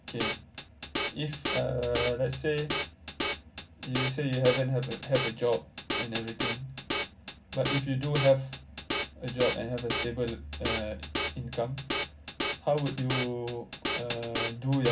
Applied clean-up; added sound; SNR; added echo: none; Drum kit; -3 dB; reverberation time 0.4 s.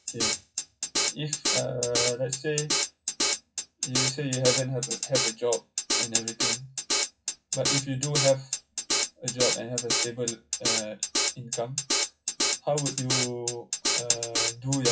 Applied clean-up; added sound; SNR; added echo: classical method WPE with log-MMSE.